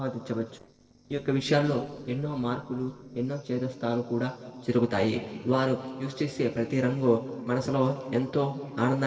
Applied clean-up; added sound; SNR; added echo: neural separator model SepFormer DNS4.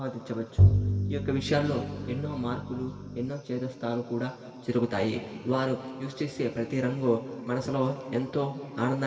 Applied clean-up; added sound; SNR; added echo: none; Bowed string instrument; -3 dB; reverberation time 2.5 s.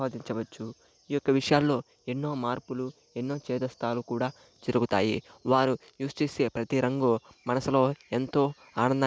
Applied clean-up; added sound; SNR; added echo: none; none; none; none.